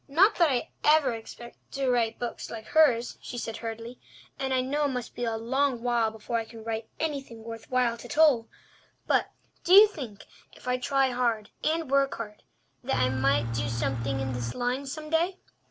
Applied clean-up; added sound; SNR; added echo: none; Engine / Truck; 2 dB; none.